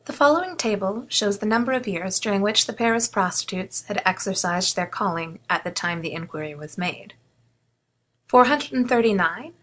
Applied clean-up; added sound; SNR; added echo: none; none; none; none.